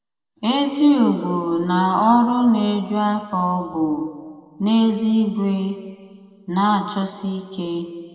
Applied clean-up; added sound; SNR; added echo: none; none; none; reverberation time 1.9 s.